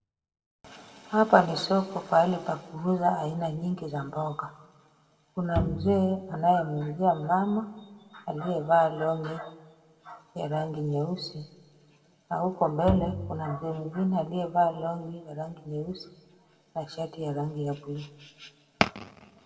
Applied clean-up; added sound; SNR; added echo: none; Bowed string instrument; 5 dB; reverberation time 0.9 s.